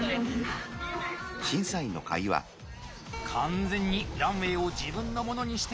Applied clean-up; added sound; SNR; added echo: none; Keyboard (musical); 9 dB; none.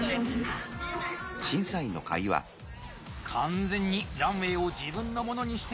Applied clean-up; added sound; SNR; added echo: none; none; none; none.